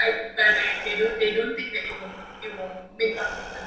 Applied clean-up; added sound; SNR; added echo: none; Breathing; 14 dB; reverberation time 0.7 s.